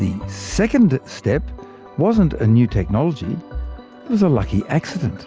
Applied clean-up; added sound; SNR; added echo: none; none; none; none.